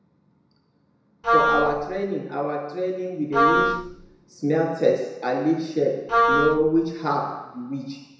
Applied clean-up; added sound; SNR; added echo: none; Wind instrument, woodwind instrument; -3 dB; reverberation time 0.9 s.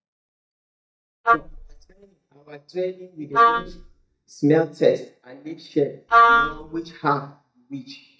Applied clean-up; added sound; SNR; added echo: neural mask model DeepFilterNet 3.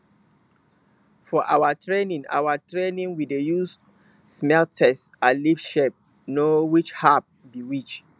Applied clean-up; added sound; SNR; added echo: none; none; none; none.